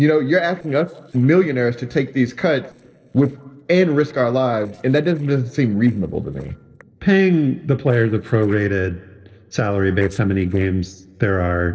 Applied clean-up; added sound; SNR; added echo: neural separator model SepFormer DNS4.